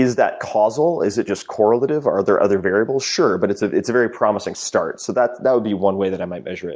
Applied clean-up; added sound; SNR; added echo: none; none; none; none.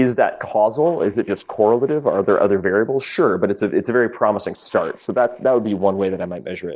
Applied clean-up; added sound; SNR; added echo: neural separator model SepFormer DNS4.